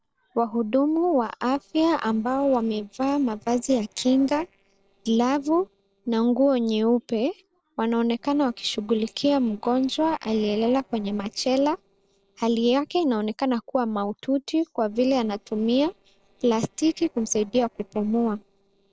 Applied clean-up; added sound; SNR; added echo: neural separator model SepFormer DNS4.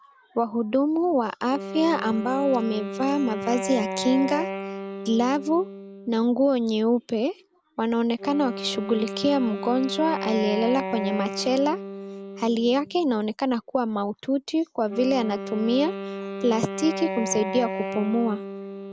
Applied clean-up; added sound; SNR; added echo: none; Wind instrument, woodwind instrument; 9 dB; none.